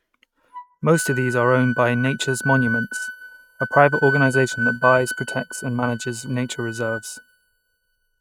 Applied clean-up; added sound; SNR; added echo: neural mask model RNNoise.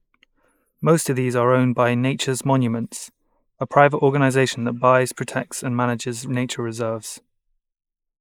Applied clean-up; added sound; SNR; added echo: neural mask model Resemble Enhance denoiser.